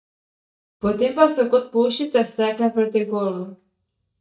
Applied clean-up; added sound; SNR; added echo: neural mask model DeepFilterNet 3.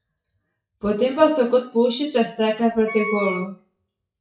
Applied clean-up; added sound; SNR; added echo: classical method WPE with log-MMSE.